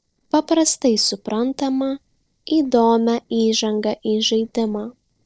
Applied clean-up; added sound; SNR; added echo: neural separator model SepFormer DNS4.